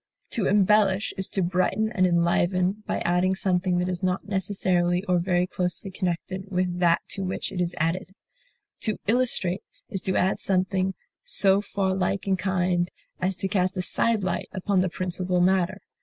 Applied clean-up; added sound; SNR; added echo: none; none; none; none.